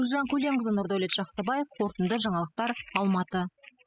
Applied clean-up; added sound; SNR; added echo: classical method spectral subtraction.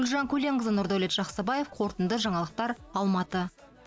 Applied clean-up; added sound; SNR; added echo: none; none; none; none.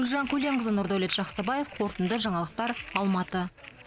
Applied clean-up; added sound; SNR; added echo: none; Fire; 13 dB; none.